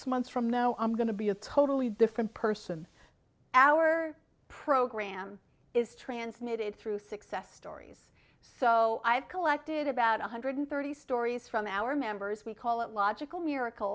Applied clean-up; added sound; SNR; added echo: none; none; none; none.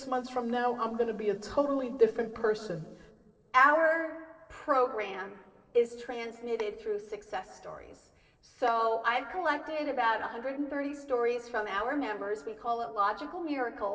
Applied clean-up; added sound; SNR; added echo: neural separator model SepFormer DNS4.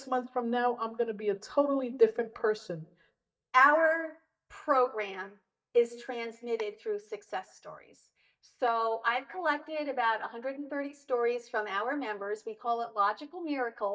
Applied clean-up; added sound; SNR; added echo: neural mask model DeepFilterNet 3.